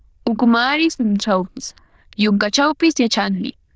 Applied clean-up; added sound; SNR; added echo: neural diffusion model UNIVERSE++.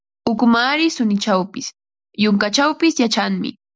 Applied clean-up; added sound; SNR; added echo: none; none; none; none.